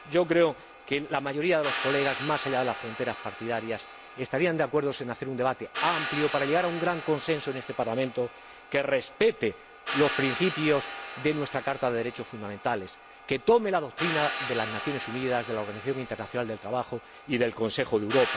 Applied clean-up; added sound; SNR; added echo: none; Hi-hat; 9 dB; none.